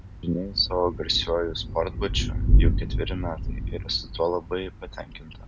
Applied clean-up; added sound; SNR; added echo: none; Thunder / Rain; -3 dB; none.